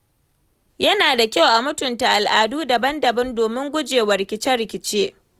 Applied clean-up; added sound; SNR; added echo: none; none; none; none.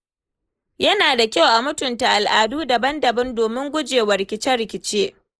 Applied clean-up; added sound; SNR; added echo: neural mask model Resemble Enhance denoiser.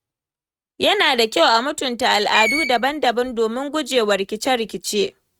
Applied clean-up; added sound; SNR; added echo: neural mask model RNNoise.